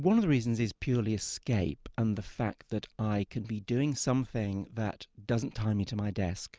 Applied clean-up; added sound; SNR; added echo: none; none; none; none.